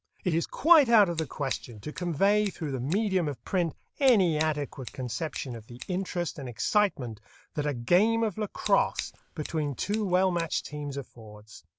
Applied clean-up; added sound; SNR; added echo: none; Scissors; 16 dB; none.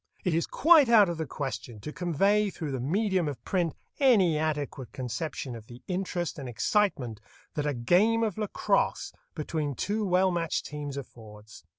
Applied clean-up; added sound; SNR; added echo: none; none; none; none.